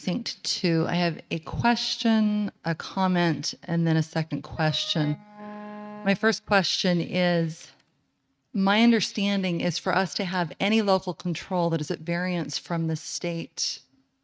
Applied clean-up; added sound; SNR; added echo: neural mask model RNNoise.